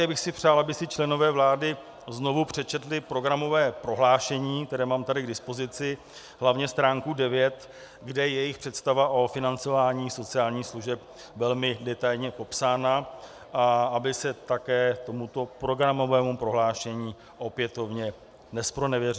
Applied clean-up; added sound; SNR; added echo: none; none; none; none.